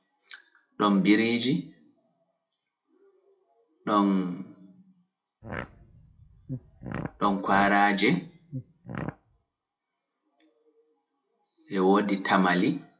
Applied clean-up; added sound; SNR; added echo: classical method WPE with log-MMSE.